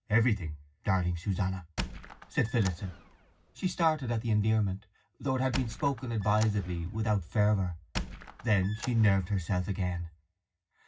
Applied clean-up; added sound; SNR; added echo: none; Squeak; 12 dB; reverberation time 0.4 s.